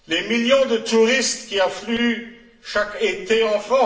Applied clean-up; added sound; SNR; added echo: none; none; none; reverberation time 0.7 s.